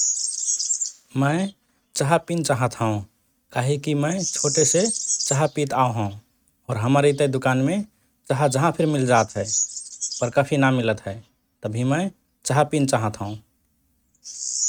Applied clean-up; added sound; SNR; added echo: neural mask model RNNoise.